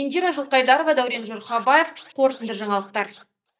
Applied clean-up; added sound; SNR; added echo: neural mask model DeepFilterNet 3.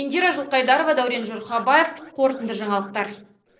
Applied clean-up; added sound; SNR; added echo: neural separator model SepFormer DNS4.